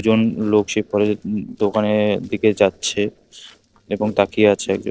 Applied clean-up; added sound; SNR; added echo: neural separator model SepFormer DNS4.